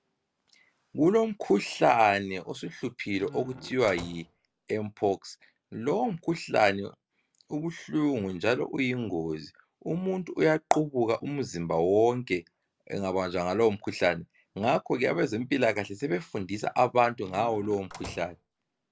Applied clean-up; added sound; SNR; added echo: none; Squeak / Slam / Wood; 18 dB; none.